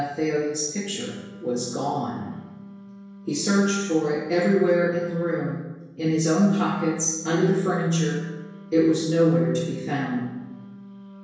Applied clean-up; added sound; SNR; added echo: none; Wind instrument, woodwind instrument; 19 dB; reverberation time 1.0 s.